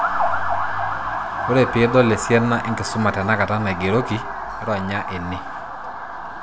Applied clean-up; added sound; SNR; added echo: none; Motor vehicle (road) / Siren; 5 dB; none.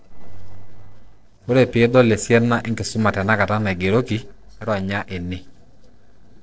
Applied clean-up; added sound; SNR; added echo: neural separator model SepFormer DNS4.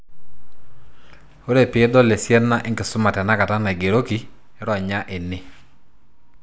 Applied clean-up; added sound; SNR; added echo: none; none; none; none.